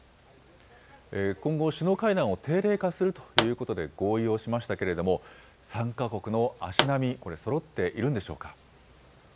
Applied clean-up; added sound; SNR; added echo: none; Explosion; 1 dB; none.